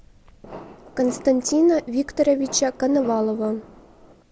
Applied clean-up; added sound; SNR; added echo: none; Fireworks; 18 dB; none.